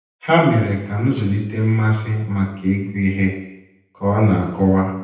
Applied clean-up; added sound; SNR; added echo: none; none; none; reverberation time 0.9 s.